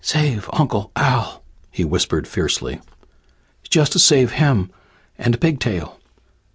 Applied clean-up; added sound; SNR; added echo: none; none; none; none.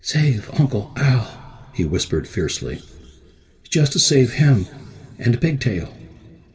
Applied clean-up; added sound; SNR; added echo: none; none; none; reverberation time 2.3 s.